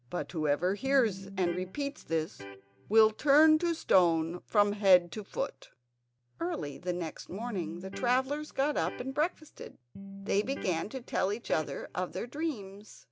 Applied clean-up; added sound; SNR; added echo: none; Electric guitar; 14 dB; none.